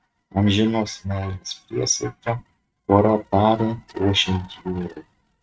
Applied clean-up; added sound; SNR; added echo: neural mask model RNNoise.